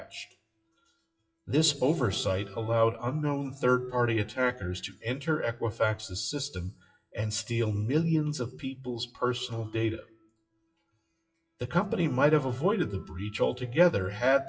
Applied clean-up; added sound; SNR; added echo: classical method WPE with log-MMSE.